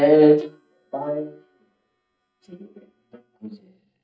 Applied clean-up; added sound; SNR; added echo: neural mask model DeepFilterNet 3.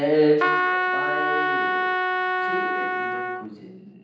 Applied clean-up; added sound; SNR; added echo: none; Trumpet; -2 dB; reverberation time 0.9 s.